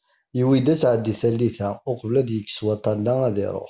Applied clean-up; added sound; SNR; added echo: none; none; none; none.